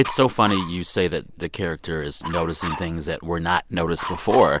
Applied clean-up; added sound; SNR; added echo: none; Dog; 13 dB; none.